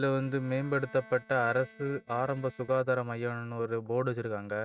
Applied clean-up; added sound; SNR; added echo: neural mask model RNNoise.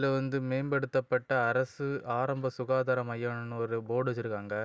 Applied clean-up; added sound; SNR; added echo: none; none; none; none.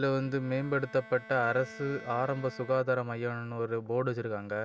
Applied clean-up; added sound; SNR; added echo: none; Bowed string instrument; 20 dB; none.